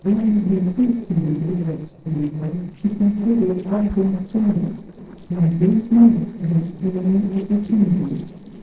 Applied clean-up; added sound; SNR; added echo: neural separator model SepFormer DNS4.